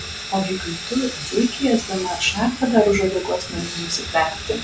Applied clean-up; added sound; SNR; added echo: none; Sawing; 10 dB; none.